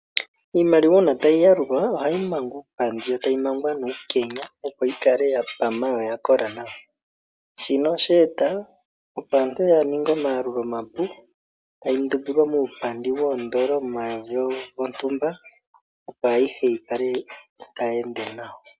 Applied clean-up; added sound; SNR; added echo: none; none; none; none.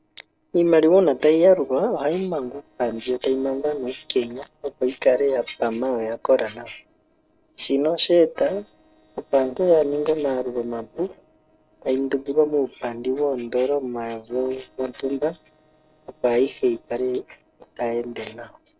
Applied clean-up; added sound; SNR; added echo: neural separator model SepFormer DNS4.